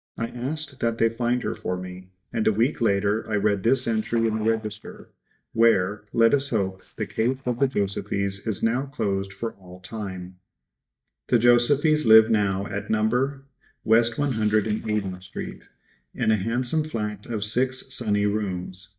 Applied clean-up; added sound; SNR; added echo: neural mask model DeepFilterNet 3.